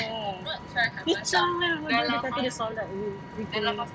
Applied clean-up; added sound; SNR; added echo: none; Vehicle; 12 dB; none.